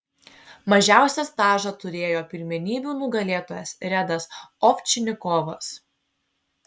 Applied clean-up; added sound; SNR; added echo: none; none; none; none.